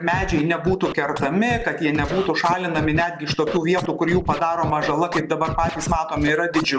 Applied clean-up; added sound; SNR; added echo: none; Scratching (performance technique); 9 dB; none.